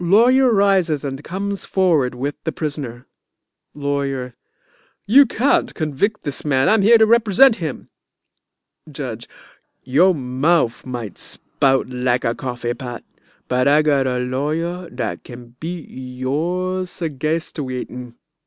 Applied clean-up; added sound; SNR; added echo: none; none; none; none.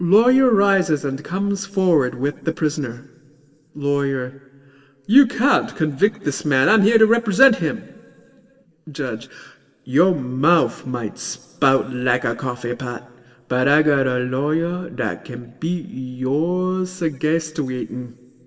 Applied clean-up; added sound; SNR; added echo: none; none; none; reverberation time 1.6 s.